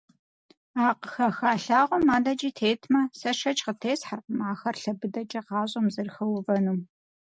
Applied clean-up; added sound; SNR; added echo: none; none; none; none.